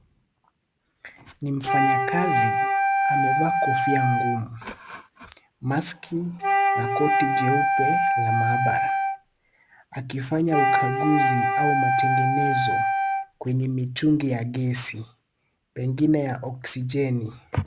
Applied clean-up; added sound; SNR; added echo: none; Wind instrument, woodwind instrument; -4 dB; none.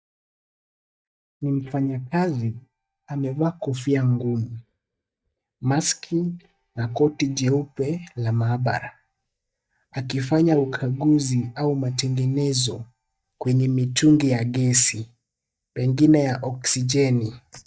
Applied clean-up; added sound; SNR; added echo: neural mask model DeepFilterNet 3.